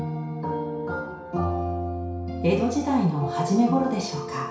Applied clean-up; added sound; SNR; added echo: none; none; none; reverberation time 0.6 s.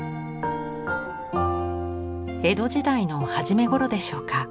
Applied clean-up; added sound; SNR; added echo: none; none; none; none.